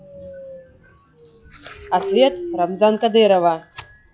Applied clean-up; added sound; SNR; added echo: classical method log-MMSE.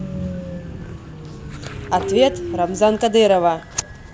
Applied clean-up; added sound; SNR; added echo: none; Train; 9 dB; none.